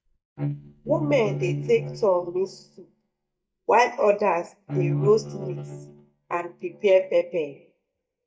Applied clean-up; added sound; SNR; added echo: neural mask model DeepFilterNet 3.